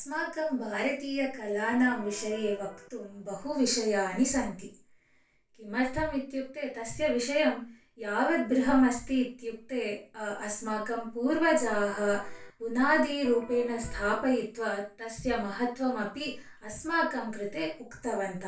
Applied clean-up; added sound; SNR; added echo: none; Electric guitar; 17 dB; reverberation time 0.3 s.